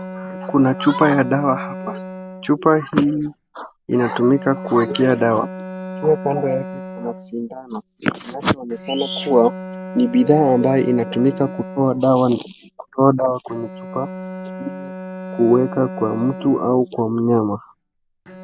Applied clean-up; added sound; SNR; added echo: none; Bowed string instrument; 13 dB; none.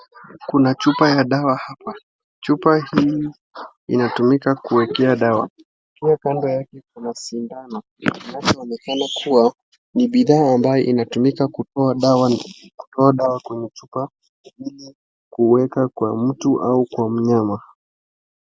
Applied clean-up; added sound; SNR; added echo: none; none; none; none.